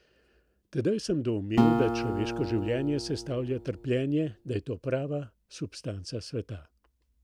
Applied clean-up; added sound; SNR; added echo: none; Acoustic guitar; 0 dB; none.